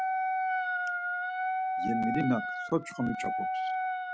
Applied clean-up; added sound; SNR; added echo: none; Wind instrument, woodwind instrument; -3 dB; none.